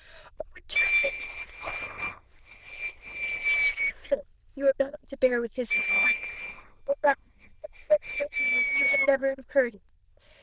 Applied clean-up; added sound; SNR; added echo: neural diffusion model UNIVERSE++.